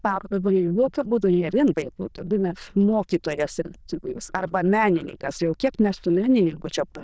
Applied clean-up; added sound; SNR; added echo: neural diffusion model UNIVERSE++.